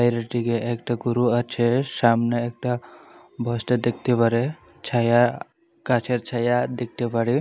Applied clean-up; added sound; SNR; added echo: none; none; none; none.